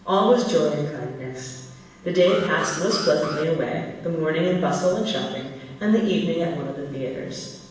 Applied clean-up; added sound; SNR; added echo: none; Alarm; 12 dB; reverberation time 1.1 s.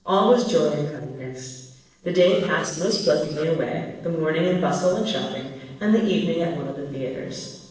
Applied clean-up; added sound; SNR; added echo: neural separator model SepFormer DNS4.